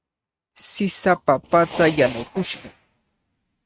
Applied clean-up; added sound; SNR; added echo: neural mask model RNNoise.